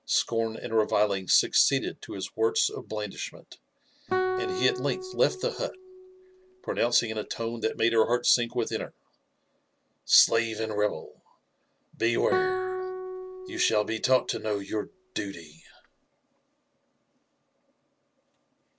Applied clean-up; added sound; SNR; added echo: none; Guitar; 5 dB; none.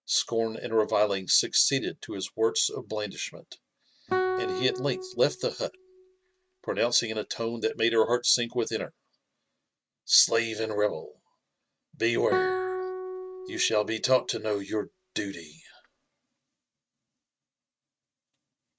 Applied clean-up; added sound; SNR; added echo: neural mask model RNNoise.